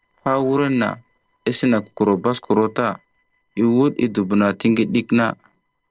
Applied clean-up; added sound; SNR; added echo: neural separator model SepFormer DNS4.